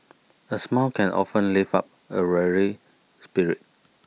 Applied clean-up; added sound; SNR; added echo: none; none; none; none.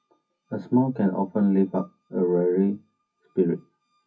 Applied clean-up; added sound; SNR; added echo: classical method WPE with log-MMSE.